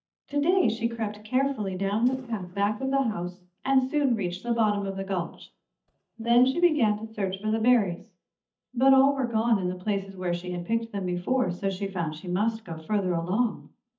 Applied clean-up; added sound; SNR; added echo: neural mask model DeepFilterNet 3.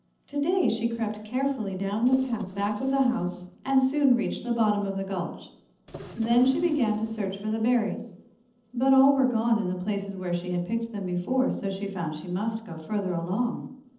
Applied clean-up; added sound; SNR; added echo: neural separator model SepFormer DNS4.